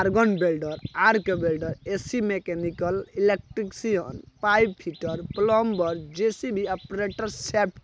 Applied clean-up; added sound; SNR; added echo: none; none; none; none.